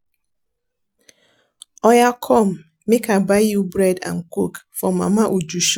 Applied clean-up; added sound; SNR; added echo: none; none; none; none.